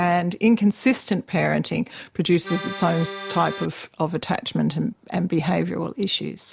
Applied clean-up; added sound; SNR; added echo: none; Accordion; 9 dB; none.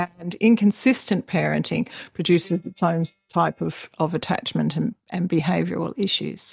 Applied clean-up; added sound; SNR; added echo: neural mask model DeepFilterNet 3.